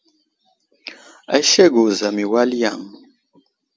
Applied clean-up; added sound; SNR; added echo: none; none; none; none.